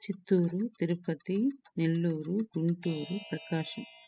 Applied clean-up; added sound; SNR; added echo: classical method spectral subtraction.